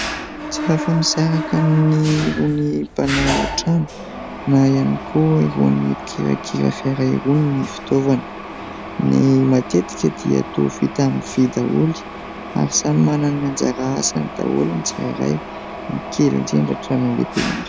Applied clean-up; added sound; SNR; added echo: none; Mechanisms; 10 dB; none.